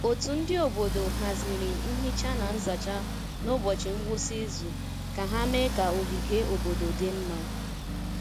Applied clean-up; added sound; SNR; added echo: none; Accelerating, revving, vroom; 1 dB; none.